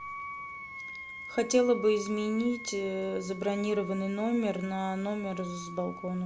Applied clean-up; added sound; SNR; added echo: none; Wind instrument, woodwind instrument; 13 dB; none.